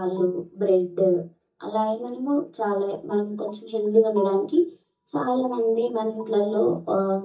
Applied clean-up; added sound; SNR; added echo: neural mask model DeepFilterNet 3.